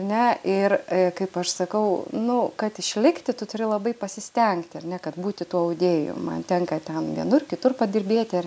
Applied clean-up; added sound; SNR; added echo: none; none; none; none.